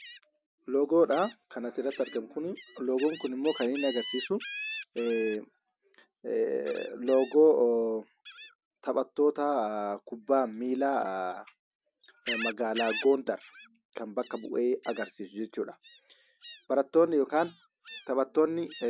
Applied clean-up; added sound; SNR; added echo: none; Gull, seagull; 15 dB; none.